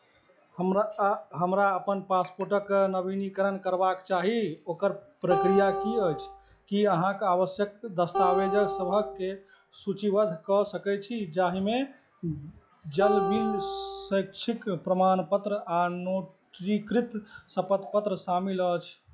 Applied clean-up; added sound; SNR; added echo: classical method log-MMSE.